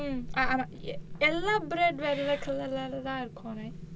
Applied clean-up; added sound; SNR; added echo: none; Meow / Purr; 9 dB; none.